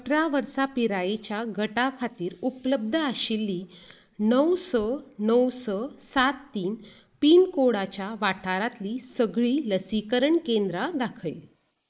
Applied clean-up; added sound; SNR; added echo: neural mask model Resemble Enhance denoiser.